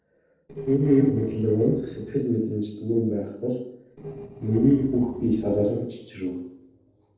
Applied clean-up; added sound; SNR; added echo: neural separator model SepFormer DNS4.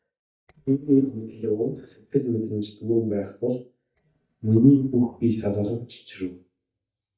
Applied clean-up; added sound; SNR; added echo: neural mask model DeepFilterNet 3.